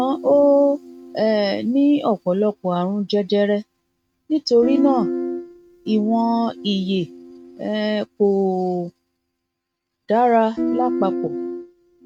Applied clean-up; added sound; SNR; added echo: neural mask model RNNoise.